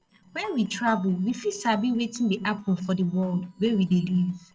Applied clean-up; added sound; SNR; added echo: neural separator model SepFormer DNS4.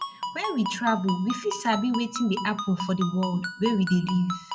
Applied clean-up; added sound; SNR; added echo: none; Ringtone; 9 dB; none.